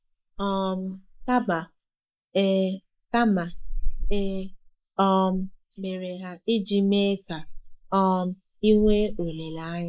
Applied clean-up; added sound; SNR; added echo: neural mask model Resemble Enhance denoiser.